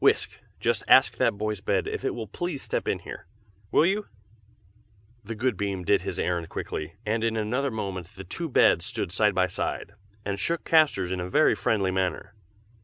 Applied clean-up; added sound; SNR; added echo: none; none; none; none.